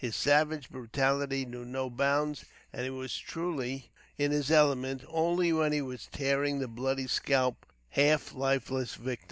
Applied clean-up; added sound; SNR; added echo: none; none; none; none.